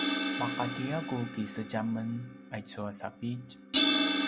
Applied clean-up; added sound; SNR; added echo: none; Crash cymbal; -5 dB; none.